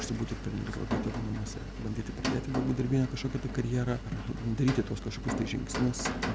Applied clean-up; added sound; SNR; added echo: none; Rain; 4 dB; none.